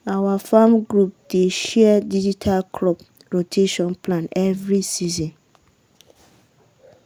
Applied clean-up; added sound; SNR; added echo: none; none; none; none.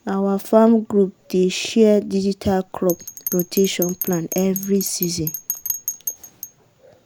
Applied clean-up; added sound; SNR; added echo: none; Bell; 12 dB; none.